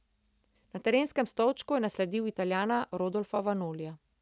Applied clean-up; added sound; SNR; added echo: none; none; none; none.